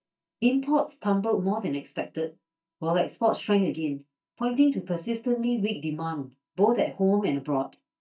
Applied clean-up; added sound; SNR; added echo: neural mask model DeepFilterNet 3.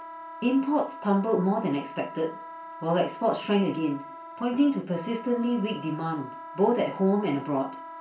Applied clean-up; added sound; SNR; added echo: none; Wind instrument, woodwind instrument; 14 dB; reverberation time 0.3 s.